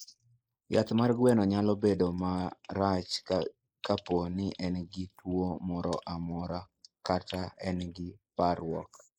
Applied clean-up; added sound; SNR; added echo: neural mask model Resemble Enhance denoiser.